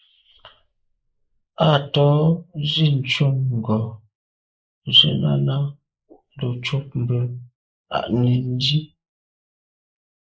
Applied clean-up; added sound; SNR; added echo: neural mask model Resemble Enhance denoiser.